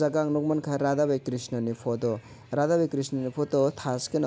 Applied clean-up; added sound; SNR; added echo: none; none; none; none.